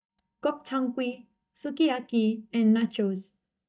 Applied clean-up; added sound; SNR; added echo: neural mask model DeepFilterNet 3.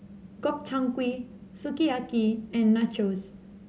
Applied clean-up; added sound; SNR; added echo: none; none; none; none.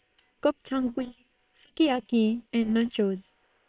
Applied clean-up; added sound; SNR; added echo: neural separator model SepFormer WHAM!.